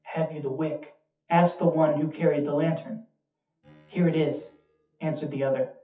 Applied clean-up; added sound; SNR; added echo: classical method WPE with log-MMSE.